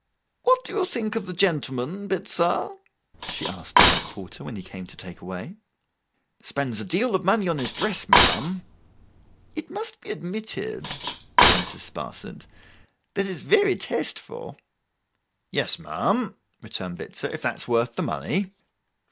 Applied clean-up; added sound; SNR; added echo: none; Cutlery, silverware; -3 dB; none.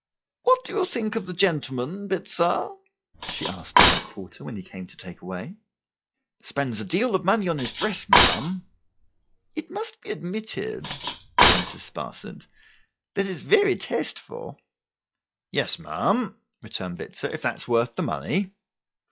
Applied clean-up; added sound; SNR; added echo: classical method log-MMSE.